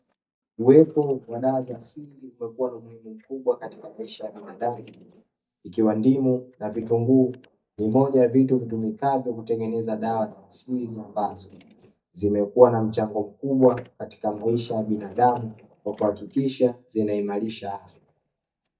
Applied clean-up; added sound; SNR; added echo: neural mask model DeepFilterNet 3.